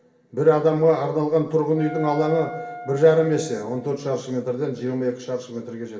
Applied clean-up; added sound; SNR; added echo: none; Wind instrument, woodwind instrument; 15 dB; reverberation time 0.6 s.